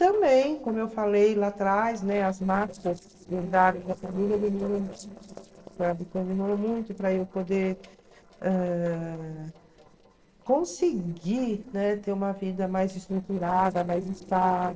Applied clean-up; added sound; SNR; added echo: neural separator model SepFormer DNS4.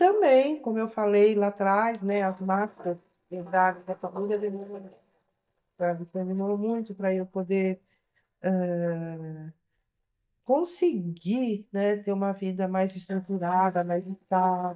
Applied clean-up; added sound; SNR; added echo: neural mask model DeepFilterNet 3.